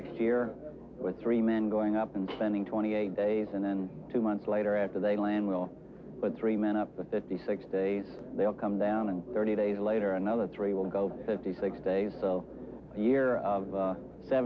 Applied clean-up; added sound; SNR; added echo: none; none; none; none.